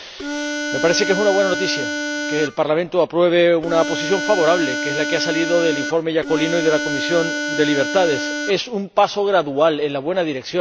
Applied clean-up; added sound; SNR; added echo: none; Harmonica; 4 dB; none.